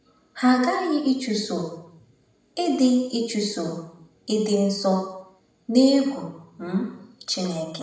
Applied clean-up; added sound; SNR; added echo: none; none; none; reverberation time 0.7 s.